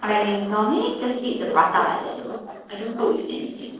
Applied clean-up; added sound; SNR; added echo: neural separator model SepFormer DNS4.